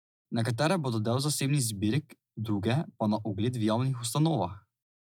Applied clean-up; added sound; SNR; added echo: none; none; none; none.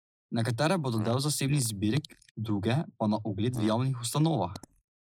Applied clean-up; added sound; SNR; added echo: neural mask model Resemble Enhance denoiser.